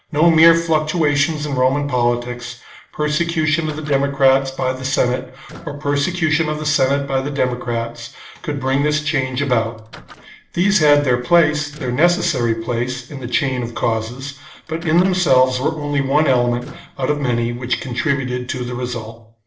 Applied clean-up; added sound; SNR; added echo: neural separator model SepFormer DNS4.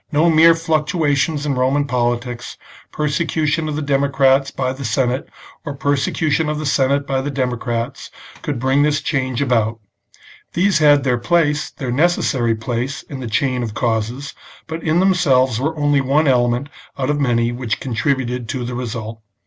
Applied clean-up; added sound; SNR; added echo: none; none; none; none.